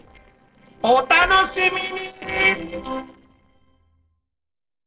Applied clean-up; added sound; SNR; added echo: neural separator model SepFormer DNS4.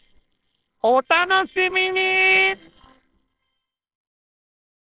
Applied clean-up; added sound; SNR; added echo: neural separator model SepFormer WHAMR!.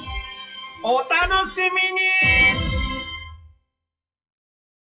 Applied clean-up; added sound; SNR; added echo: classical method WPE with log-MMSE.